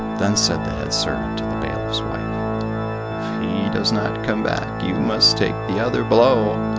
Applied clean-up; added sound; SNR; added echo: none; Organ; 2 dB; none.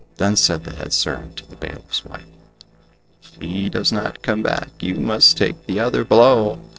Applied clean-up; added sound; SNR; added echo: neural separator model SepFormer DNS4.